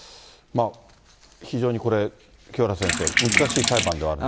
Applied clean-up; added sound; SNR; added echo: none; Sink (filling or washing); -3 dB; none.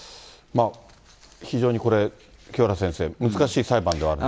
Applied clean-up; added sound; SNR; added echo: none; none; none; none.